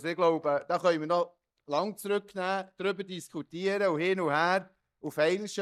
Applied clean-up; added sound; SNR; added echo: neural mask model DeepFilterNet 3.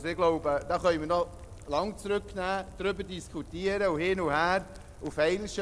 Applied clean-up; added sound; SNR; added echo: none; Rain; 16 dB; none.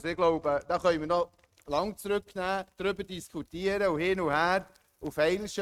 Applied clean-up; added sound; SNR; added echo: neural mask model RNNoise.